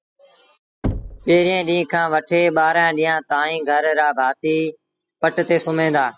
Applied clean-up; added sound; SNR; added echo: classical method spectral subtraction.